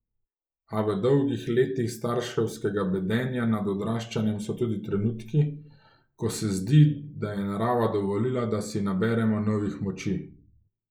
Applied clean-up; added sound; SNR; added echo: neural mask model Resemble Enhance denoiser.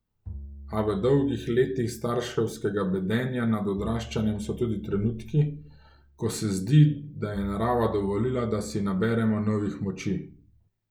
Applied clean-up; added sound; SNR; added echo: none; Bowed string instrument; 18 dB; none.